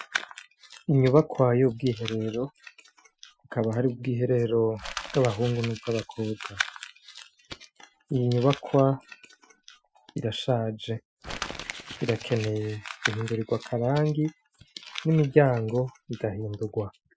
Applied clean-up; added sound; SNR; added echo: classical method Wiener filter.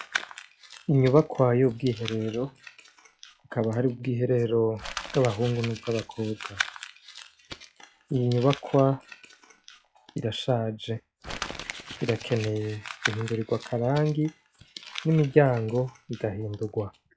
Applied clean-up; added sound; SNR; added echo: classical method log-MMSE.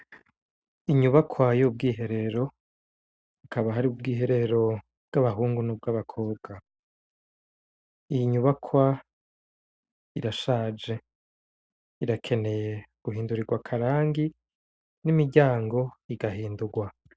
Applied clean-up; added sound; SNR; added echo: none; none; none; none.